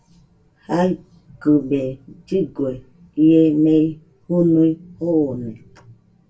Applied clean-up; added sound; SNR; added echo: none; none; none; reverberation time 0.2 s.